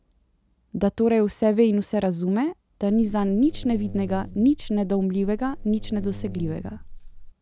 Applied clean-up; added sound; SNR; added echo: none; Buzz; 11 dB; none.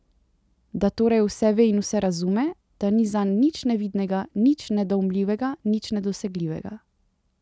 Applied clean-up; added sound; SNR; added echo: none; none; none; none.